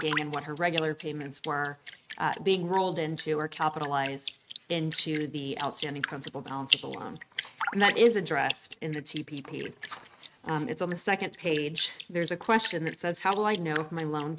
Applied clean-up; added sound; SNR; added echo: neural mask model RNNoise.